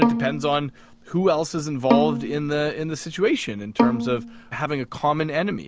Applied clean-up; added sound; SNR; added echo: none; Bowed string instrument; 3 dB; none.